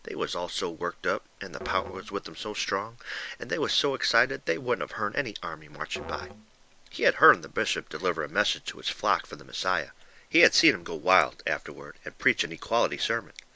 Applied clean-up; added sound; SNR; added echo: none; Musical instrument; 18 dB; none.